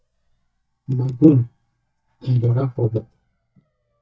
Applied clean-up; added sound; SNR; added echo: neural mask model DeepFilterNet 3.